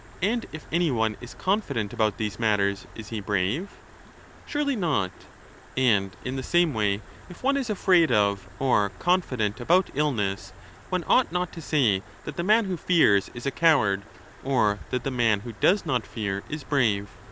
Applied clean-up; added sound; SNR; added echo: none; Engine starting / Car + Stream; 19 dB; none.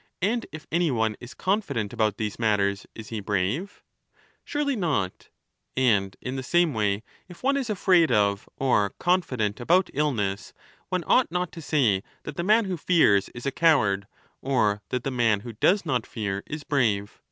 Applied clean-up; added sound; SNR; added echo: none; none; none; none.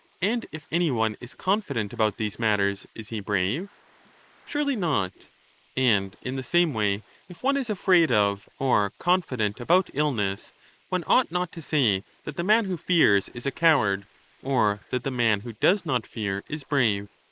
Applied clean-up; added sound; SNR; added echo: neural mask model Resemble Enhance denoiser.